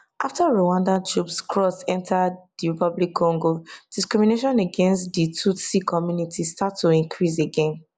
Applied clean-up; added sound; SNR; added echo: none; none; none; none.